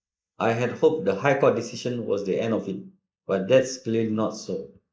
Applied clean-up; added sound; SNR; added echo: neural mask model Resemble Enhance denoiser.